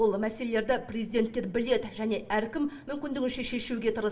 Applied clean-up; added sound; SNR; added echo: none; none; none; reverberation time 0.7 s.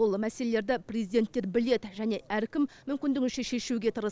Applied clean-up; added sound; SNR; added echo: none; none; none; none.